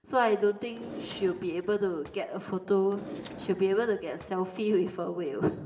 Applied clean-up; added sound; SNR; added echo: none; Drawer open or close; 16 dB; reverberation time 2.9 s.